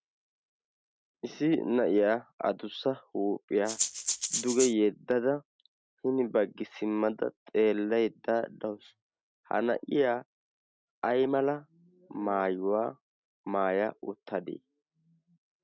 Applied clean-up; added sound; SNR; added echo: none; Rattle (instrument); 1 dB; none.